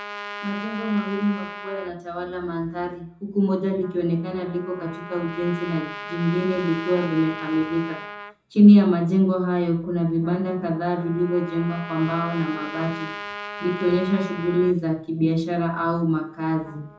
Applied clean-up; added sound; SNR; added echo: none; Trumpet; 14 dB; reverberation time 0.5 s.